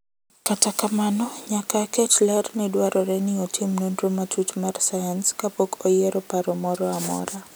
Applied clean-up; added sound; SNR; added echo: none; none; none; none.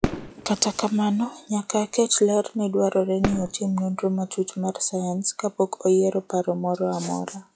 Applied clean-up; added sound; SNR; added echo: classical method log-MMSE.